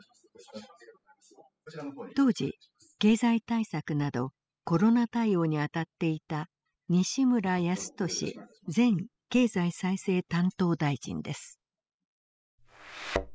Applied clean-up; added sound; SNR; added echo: classical method spectral subtraction.